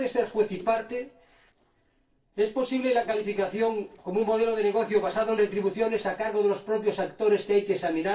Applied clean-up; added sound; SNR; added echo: neural separator model SepFormer DNS4.